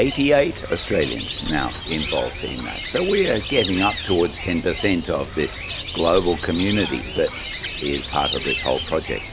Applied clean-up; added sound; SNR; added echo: none; Bird; 7 dB; none.